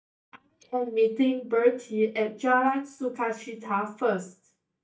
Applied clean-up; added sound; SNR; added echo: neural mask model DeepFilterNet 3.